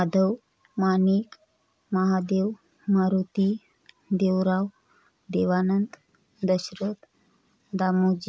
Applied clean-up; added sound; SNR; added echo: none; none; none; none.